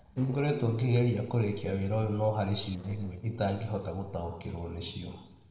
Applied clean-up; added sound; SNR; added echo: neural separator model SepFormer DNS4.